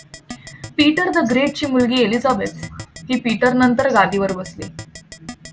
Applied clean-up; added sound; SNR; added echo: none; Keyboard (musical); 18 dB; none.